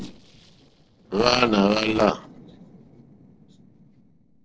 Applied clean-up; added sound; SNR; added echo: neural separator model SepFormer DNS4.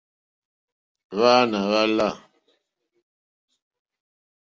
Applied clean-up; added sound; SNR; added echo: none; none; none; none.